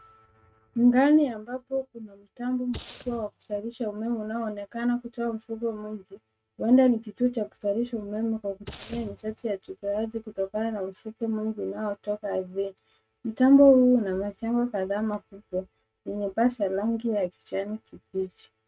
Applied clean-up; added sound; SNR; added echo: neural mask model RNNoise.